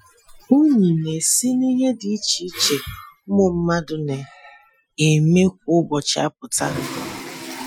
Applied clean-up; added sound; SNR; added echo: classical method Wiener filter.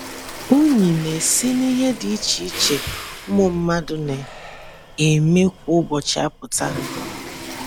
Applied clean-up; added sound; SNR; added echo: none; Toilet flush + Breathing; 13 dB; none.